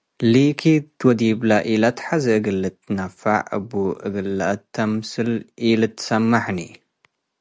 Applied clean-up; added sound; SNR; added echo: none; none; none; none.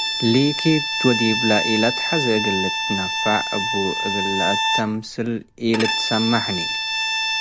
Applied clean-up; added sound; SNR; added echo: none; Bowed string instrument; 1 dB; none.